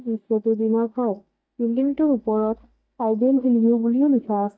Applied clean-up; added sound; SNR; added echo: neural mask model DeepFilterNet 3.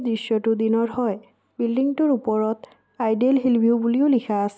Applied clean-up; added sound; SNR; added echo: none; none; none; none.